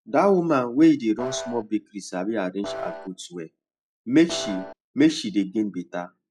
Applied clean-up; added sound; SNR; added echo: classical method log-MMSE.